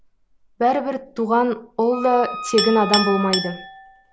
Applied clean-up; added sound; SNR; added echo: none; Chink, clink + Wind instrument, woodwind instrument; 8 dB; none.